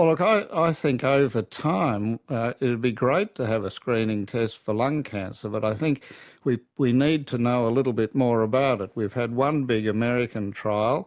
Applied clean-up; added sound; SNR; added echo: none; none; none; none.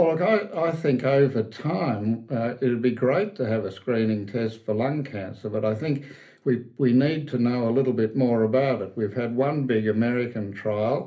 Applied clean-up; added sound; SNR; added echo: none; none; none; reverberation time 0.3 s.